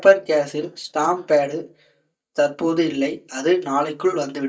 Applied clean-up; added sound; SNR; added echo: neural mask model DeepFilterNet 3.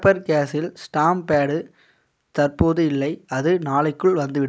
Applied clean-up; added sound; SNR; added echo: none; none; none; none.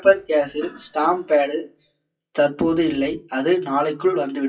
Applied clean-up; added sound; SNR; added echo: classical method WPE with log-MMSE.